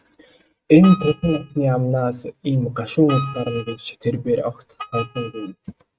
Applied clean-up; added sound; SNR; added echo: neural mask model RNNoise.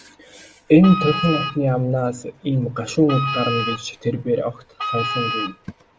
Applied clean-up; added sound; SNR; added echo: none; Wind instrument, woodwind instrument; 6 dB; none.